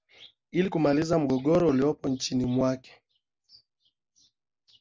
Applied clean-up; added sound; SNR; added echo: none; none; none; none.